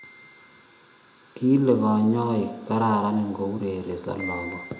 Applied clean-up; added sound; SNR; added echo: none; Wind chime; 19 dB; reverberation time 0.6 s.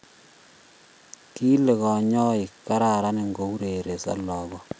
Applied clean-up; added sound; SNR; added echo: none; none; none; none.